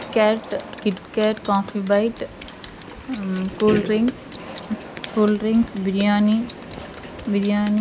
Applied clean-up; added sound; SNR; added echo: none; Drip; 14 dB; none.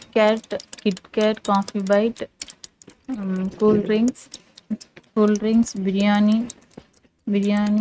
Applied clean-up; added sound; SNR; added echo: neural mask model RNNoise.